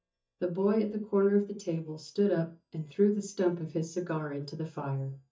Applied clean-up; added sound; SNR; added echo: neural mask model DeepFilterNet 3.